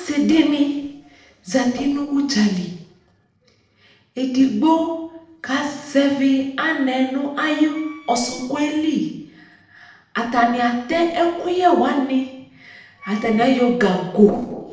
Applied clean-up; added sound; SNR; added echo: neural separator model SepFormer DNS4.